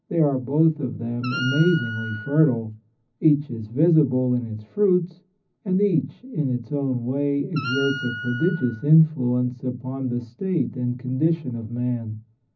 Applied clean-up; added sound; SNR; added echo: none; Wind instrument, woodwind instrument; 10 dB; reverberation time 0.4 s.